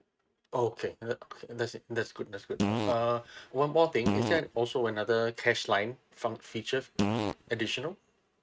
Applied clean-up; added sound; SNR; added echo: neural mask model RNNoise.